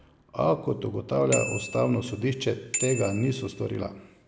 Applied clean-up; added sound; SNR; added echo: none; Bicycle bell; 8 dB; none.